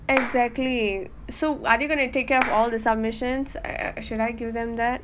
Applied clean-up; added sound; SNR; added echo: none; Clapping; 9 dB; none.